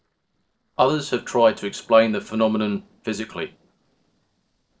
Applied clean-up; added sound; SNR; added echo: neural separator model SepFormer DNS4.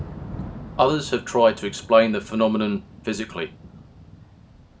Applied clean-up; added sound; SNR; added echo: none; Thunder / Rain; 16 dB; reverberation time 0.3 s.